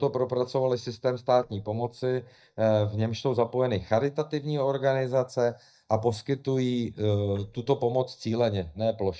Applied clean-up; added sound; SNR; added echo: neural mask model DeepFilterNet 3.